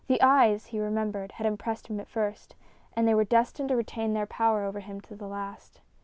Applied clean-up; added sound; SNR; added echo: none; none; none; none.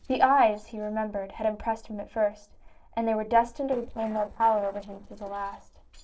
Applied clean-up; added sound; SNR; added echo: neural separator model SepFormer DNS4.